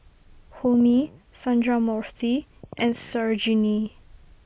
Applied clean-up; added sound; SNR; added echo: neural mask model Resemble Enhance denoiser.